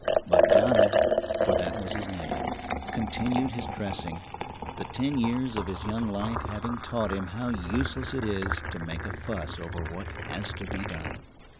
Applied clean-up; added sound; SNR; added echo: none; Liquid; -3 dB; none.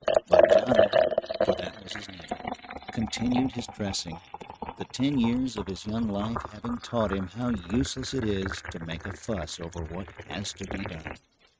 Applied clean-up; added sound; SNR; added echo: neural mask model RNNoise.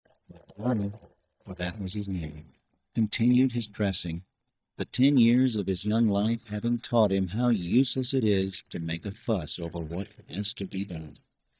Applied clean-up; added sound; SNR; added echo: neural mask model DeepFilterNet 3.